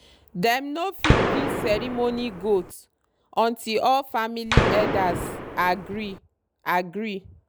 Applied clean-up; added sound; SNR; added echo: none; Gunshot, gunfire; -2 dB; none.